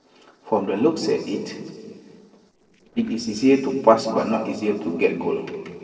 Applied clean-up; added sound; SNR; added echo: neural separator model SepFormer DNS4.